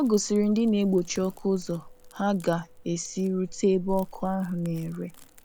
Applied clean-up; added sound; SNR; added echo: none; Crackle; 17 dB; none.